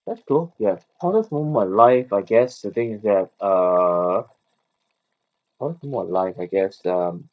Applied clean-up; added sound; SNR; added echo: neural mask model DeepFilterNet 3.